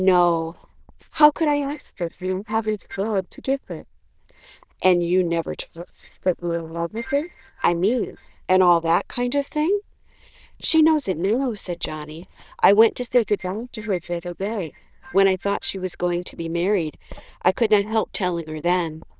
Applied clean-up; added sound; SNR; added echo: neural diffusion model UNIVERSE++.